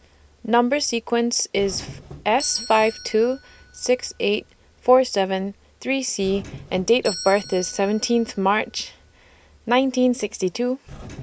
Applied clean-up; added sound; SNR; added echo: none; Doorbell; 18 dB; none.